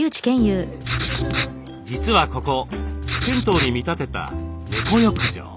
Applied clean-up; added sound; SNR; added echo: none; Writing; 4 dB; none.